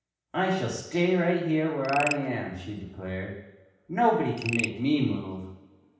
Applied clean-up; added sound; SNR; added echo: none; Frog; 11 dB; reverberation time 0.9 s.